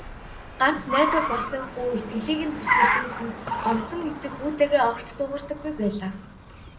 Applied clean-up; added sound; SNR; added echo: none; Car; 2 dB; reverberation time 0.5 s.